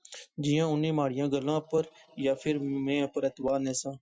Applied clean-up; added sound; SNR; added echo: classical method Wiener filter.